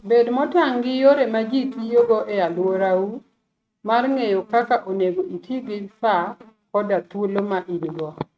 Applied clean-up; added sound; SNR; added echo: neural mask model RNNoise.